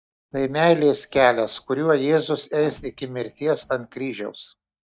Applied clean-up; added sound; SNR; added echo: neural mask model DeepFilterNet 3.